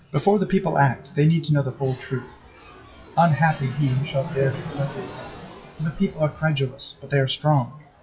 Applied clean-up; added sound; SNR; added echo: classical method WPE with log-MMSE.